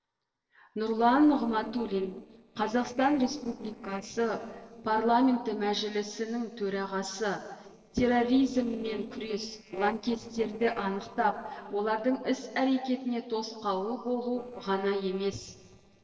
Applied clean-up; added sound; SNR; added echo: neural separator model SepFormer DNS4.